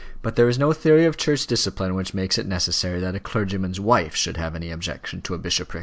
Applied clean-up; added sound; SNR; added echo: none; none; none; none.